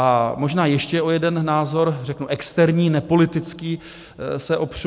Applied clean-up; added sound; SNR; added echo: none; none; none; none.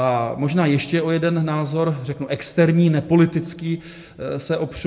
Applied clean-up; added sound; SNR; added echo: none; none; none; reverberation time 0.6 s.